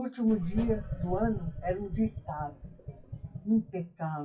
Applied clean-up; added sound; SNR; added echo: classical method WPE with log-MMSE.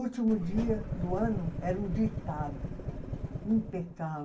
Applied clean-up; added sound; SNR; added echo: none; Engine starting / Car; 4 dB; reverberation time 0.2 s.